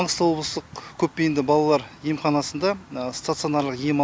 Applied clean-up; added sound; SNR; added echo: none; none; none; none.